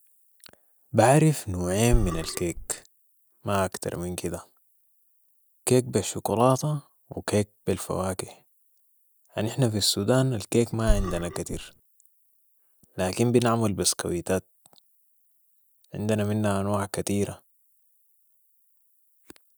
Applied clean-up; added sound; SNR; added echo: none; Burping, eructation; 1 dB; none.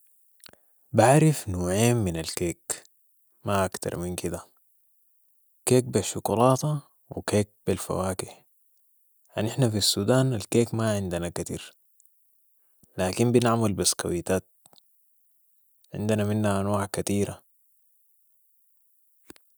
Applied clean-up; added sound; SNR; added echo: none; none; none; none.